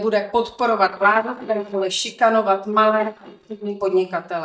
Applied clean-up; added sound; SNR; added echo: neural mask model DeepFilterNet 3.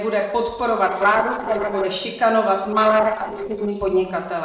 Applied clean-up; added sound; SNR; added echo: neural separator model SepFormer DNS4.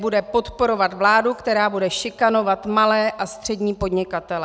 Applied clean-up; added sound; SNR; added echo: none; none; none; none.